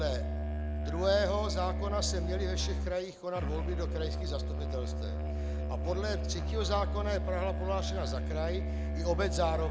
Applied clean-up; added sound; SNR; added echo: none; Musical instrument; -2 dB; none.